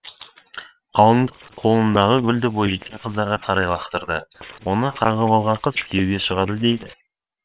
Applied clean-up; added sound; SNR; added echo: neural separator model SepFormer WHAM!.